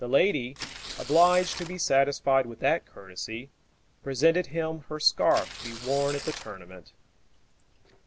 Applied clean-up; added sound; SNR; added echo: none; Tearing; 12 dB; none.